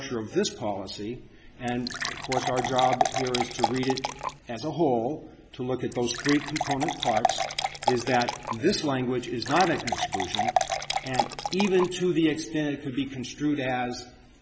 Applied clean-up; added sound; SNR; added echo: none; Fill (with liquid) / Water; 1 dB; none.